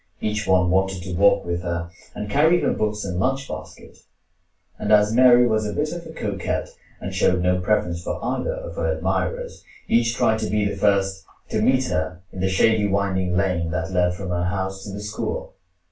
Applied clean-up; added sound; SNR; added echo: none; none; none; reverberation time 0.2 s.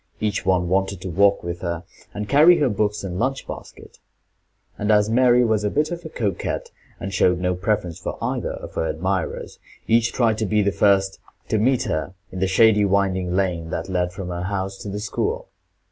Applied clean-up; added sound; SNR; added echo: none; none; none; none.